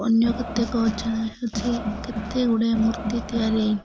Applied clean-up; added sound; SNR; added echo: none; Crowd; 7 dB; none.